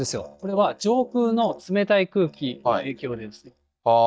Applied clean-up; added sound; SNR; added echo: neural mask model DeepFilterNet 3.